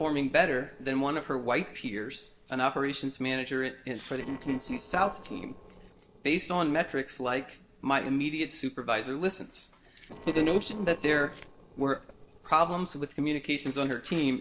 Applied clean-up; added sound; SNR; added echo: neural separator model SepFormer DNS4.